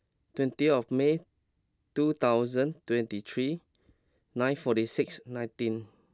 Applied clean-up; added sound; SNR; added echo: none; none; none; none.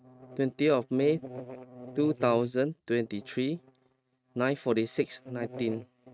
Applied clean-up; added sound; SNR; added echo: neural mask model RNNoise.